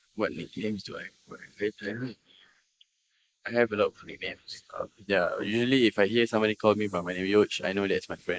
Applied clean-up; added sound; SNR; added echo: neural mask model Resemble Enhance denoiser.